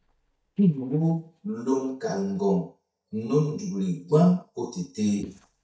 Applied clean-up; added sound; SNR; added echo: neural mask model DeepFilterNet 3.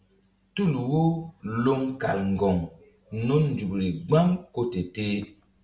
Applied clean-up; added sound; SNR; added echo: none; none; none; none.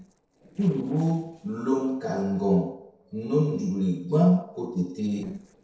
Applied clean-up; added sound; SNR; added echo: neural separator model SepFormer DNS4.